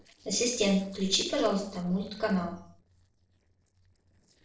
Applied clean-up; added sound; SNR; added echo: neural separator model SepFormer DNS4.